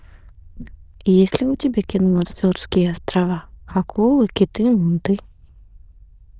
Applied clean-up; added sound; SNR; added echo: neural diffusion model UNIVERSE++.